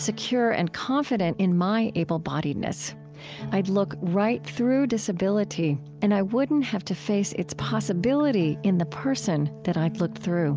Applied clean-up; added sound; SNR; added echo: none; none; none; none.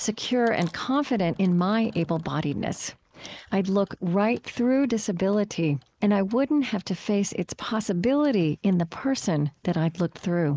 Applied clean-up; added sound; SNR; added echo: neural mask model Resemble Enhance denoiser.